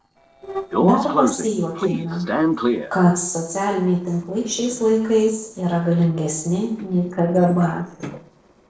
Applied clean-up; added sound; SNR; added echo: neural separator model SepFormer DNS4.